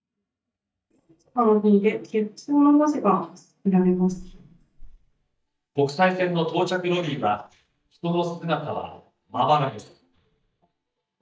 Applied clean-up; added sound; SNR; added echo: neural mask model DeepFilterNet 3.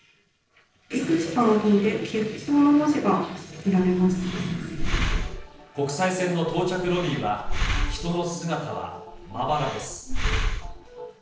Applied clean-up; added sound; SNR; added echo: neural separator model SepFormer DNS4.